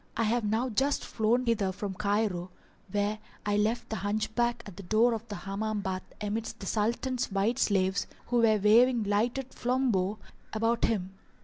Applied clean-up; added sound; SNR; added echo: none; none; none; none.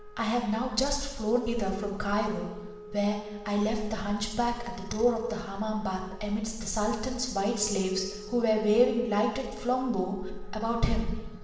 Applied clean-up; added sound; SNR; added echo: none; Wind instrument, woodwind instrument; 18 dB; reverberation time 1.2 s.